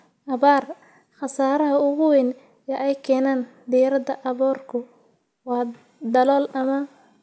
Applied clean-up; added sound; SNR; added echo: none; none; none; none.